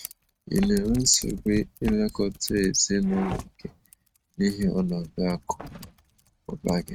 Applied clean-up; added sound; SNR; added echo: neural mask model RNNoise.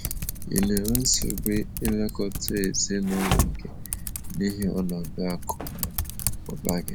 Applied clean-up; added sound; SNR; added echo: none; Typing; 2 dB; none.